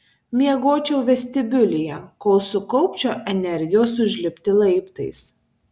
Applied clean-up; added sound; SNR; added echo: none; none; none; none.